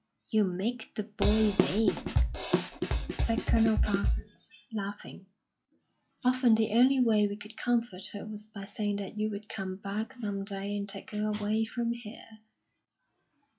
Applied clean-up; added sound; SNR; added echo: classical method log-MMSE.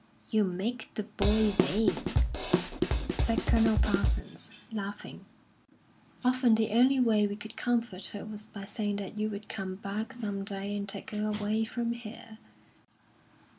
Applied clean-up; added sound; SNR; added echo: none; Drum kit; -3 dB; none.